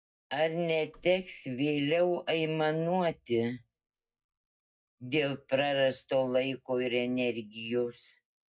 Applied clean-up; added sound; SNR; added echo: neural mask model DeepFilterNet 3.